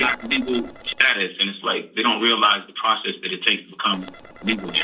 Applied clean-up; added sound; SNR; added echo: neural separator model SepFormer DNS4.